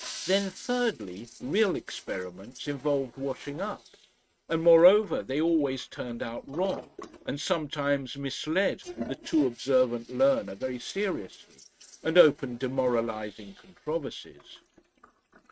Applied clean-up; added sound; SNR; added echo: neural mask model RNNoise.